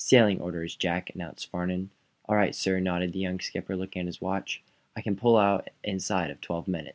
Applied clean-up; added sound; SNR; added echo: none; none; none; none.